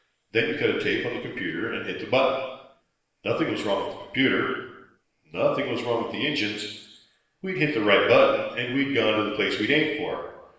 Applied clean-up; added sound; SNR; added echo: none; none; none; reverberation time 1.0 s.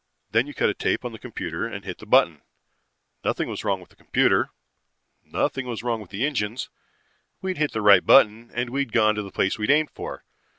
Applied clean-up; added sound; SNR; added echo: none; none; none; none.